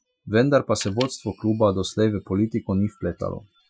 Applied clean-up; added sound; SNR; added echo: classical method Wiener filter.